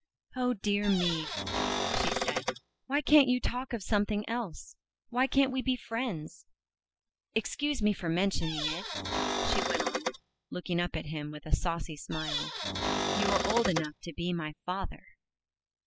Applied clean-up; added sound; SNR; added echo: classical method spectral subtraction.